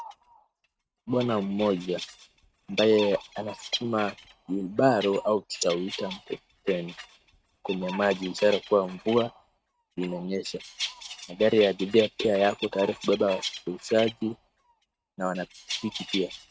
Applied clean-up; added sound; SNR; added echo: neural mask model RNNoise.